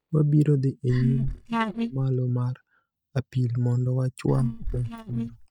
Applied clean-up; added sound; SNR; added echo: neural mask model DeepFilterNet 3.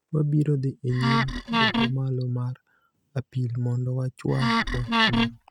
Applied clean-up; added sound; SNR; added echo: neural mask model RNNoise.